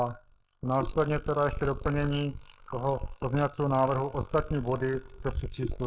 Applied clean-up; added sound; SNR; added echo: neural mask model Resemble Enhance denoiser.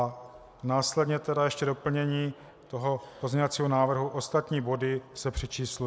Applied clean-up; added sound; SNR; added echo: none; none; none; none.